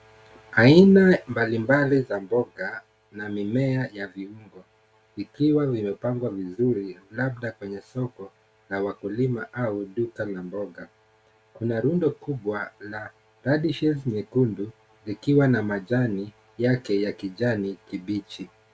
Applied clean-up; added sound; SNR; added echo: none; none; none; none.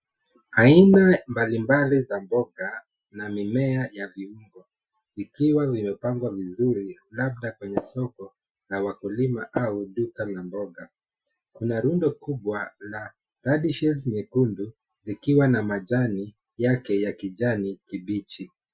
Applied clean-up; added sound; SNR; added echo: classical method Wiener filter.